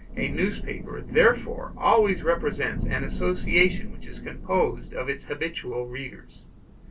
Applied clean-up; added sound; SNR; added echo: none; Thunder / Rain; 6 dB; reverberation time 0.2 s.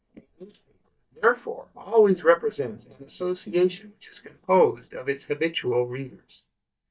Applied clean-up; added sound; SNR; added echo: neural mask model DeepFilterNet 3.